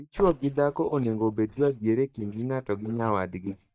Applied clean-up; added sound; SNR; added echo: neural mask model DeepFilterNet 3.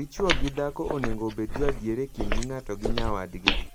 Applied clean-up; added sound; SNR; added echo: none; Walk, footsteps; -2 dB; none.